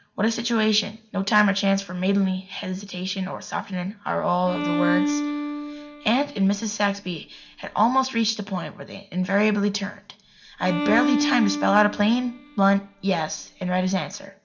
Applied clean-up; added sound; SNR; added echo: none; Bowed string instrument; 5 dB; reverberation time 0.3 s.